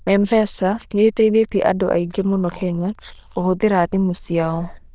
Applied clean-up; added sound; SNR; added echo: neural diffusion model UNIVERSE++.